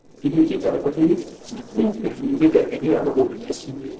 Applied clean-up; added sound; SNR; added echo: neural separator model SepFormer DNS4.